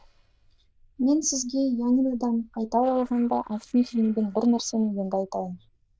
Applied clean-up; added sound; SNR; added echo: neural diffusion model UNIVERSE++.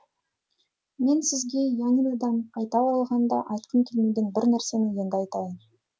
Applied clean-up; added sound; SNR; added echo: none; none; none; none.